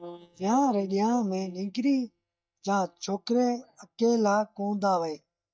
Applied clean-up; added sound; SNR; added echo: neural mask model DeepFilterNet 3.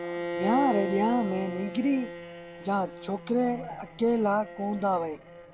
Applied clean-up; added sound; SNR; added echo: none; Bowed string instrument; 8 dB; none.